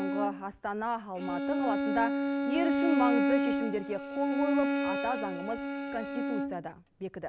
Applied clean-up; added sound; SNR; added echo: none; Bowed string instrument; -3 dB; none.